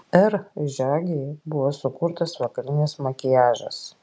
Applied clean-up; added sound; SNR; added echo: none; none; none; none.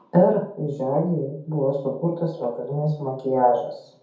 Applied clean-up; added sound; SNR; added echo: none; none; none; reverberation time 0.6 s.